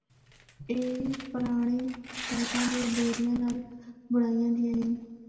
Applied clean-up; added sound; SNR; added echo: none; Tearing; 10 dB; reverberation time 1.3 s.